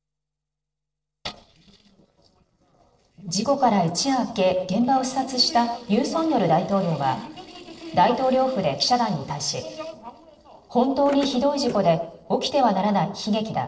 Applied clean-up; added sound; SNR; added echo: neural separator model SepFormer DNS4.